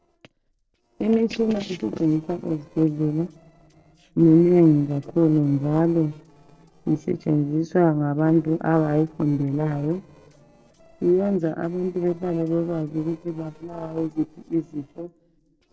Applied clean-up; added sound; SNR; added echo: neural separator model SepFormer DNS4.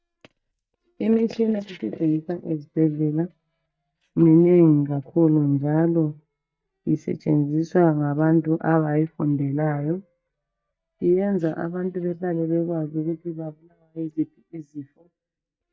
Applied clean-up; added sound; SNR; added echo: neural mask model DeepFilterNet 3.